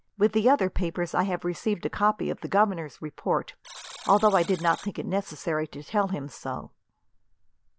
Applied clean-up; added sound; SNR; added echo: none; Alarm; 20 dB; none.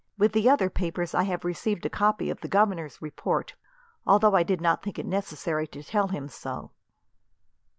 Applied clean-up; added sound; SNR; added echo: none; none; none; none.